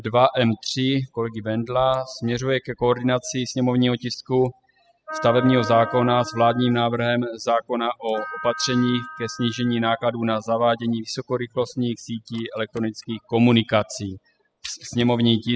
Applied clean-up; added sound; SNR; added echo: classical method spectral subtraction.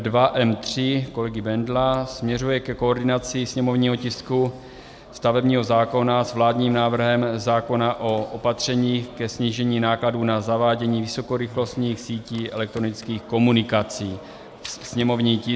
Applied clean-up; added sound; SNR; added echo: none; none; none; none.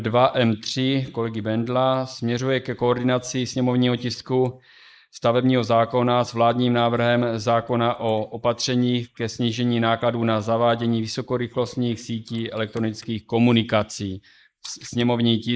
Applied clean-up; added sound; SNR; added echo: neural mask model Resemble Enhance denoiser.